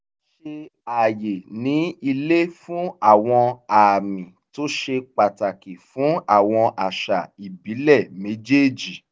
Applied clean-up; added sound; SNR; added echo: none; none; none; none.